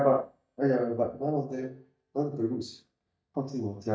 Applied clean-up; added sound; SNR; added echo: neural mask model DeepFilterNet 3.